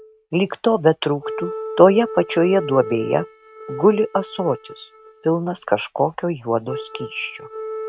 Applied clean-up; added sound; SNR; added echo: neural mask model RNNoise.